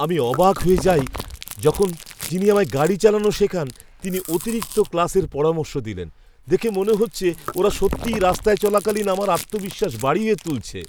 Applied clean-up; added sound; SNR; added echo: none; Chewing, mastication; 15 dB; none.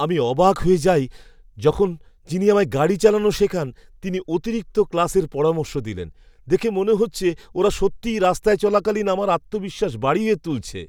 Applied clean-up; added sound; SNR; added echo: none; none; none; none.